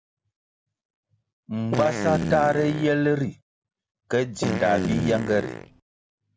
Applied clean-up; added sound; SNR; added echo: none; Fart; 2 dB; none.